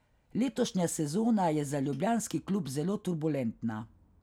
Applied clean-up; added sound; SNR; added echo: none; none; none; none.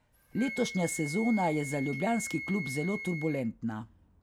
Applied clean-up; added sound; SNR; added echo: none; Wind instrument, woodwind instrument; 10 dB; none.